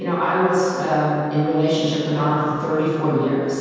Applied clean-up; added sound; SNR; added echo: none; none; none; reverberation time 2.1 s.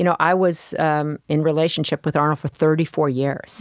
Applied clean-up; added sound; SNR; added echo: none; none; none; none.